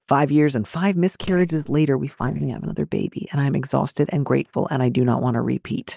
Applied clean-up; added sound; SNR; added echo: neural mask model DeepFilterNet 3.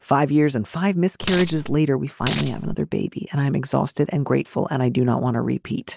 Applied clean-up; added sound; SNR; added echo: none; Coin (dropping); 1 dB; none.